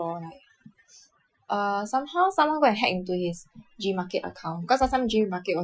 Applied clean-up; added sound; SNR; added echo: classical method Wiener filter.